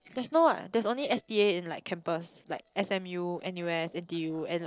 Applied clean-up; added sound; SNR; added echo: neural separator model SepFormer DNS4.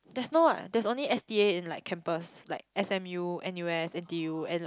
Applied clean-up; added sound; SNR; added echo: none; none; none; none.